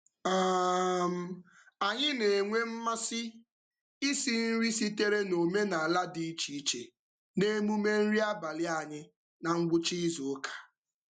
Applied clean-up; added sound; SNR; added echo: none; none; none; none.